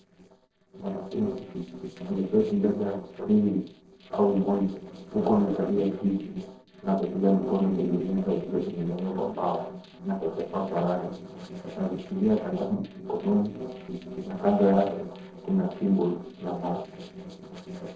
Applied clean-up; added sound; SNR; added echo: neural separator model SepFormer DNS4.